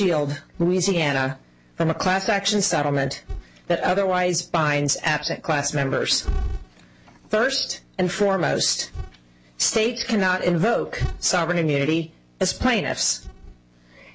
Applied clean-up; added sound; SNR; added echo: none; none; none; none.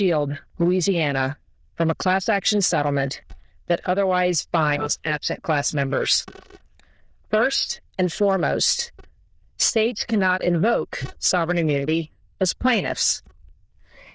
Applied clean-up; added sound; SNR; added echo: neural diffusion model UNIVERSE++.